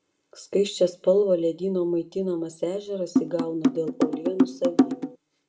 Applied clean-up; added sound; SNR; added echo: none; Drum; -2 dB; reverberation time 0.3 s.